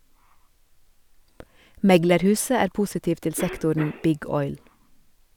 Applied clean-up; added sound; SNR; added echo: none; Cough; 19 dB; none.